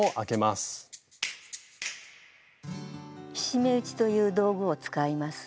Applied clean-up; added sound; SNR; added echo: none; none; none; none.